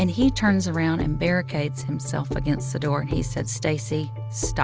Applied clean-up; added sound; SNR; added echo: none; none; none; none.